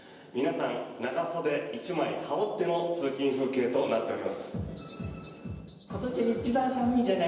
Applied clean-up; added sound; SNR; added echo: none; none; none; reverberation time 1.0 s.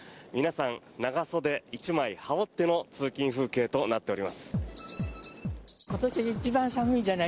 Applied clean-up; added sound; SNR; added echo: none; none; none; none.